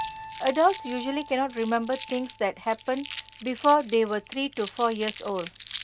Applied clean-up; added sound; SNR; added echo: none; Crumpling, crinkling + Piano; 7 dB; none.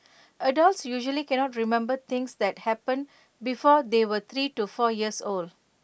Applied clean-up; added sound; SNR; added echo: none; none; none; none.